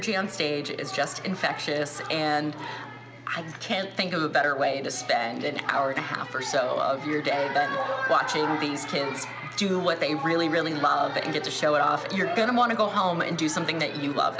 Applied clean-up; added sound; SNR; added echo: none; none; none; none.